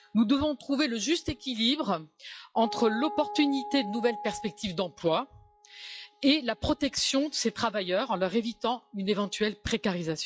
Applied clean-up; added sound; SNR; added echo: classical method log-MMSE.